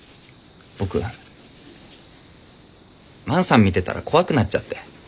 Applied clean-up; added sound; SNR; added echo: none; none; none; none.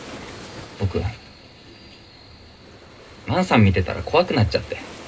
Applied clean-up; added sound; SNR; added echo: none; Waves, surf; 19 dB; reverberation time 0.2 s.